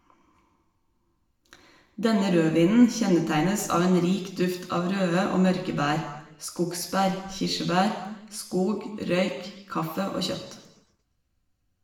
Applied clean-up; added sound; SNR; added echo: none; none; none; reverberation time 1.0 s.